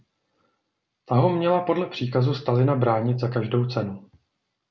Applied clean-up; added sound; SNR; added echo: none; none; none; none.